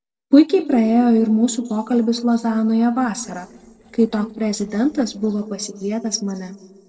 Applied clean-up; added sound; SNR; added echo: neural separator model SepFormer DNS4.